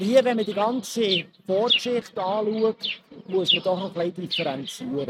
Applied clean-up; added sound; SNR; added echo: neural mask model RNNoise.